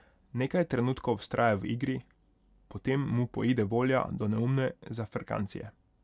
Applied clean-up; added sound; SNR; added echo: none; none; none; none.